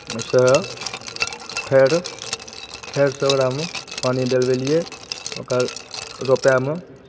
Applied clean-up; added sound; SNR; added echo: none; Glass; 10 dB; none.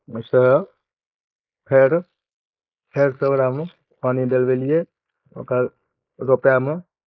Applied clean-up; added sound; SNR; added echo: neural mask model Resemble Enhance denoiser.